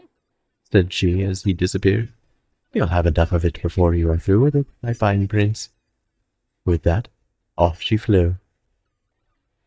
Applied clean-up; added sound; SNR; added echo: neural mask model DeepFilterNet 3.